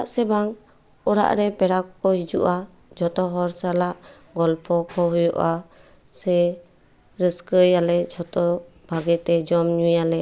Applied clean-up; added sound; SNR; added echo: none; none; none; none.